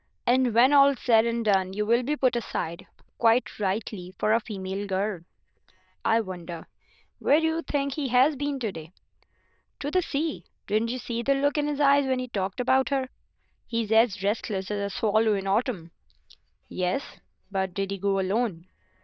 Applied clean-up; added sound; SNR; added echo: neural diffusion model UNIVERSE++.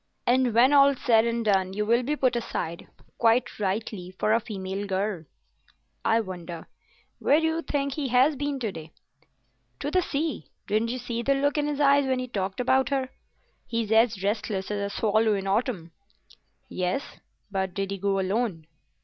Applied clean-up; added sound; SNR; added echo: none; none; none; none.